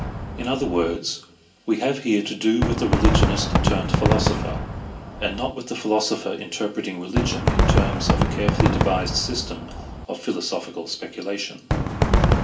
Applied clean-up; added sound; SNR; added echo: none; Fireworks; -3 dB; reverberation time 0.2 s.